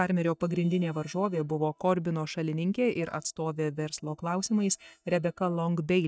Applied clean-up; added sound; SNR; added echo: neural mask model DeepFilterNet 3.